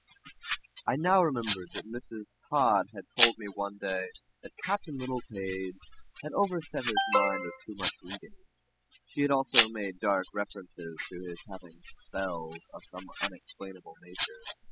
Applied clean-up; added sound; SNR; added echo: classical method spectral subtraction.